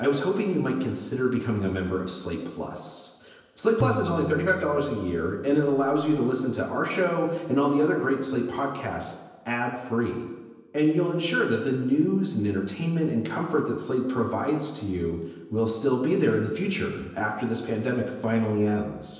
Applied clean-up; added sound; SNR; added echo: none; Tabla; 10 dB; reverberation time 1.0 s.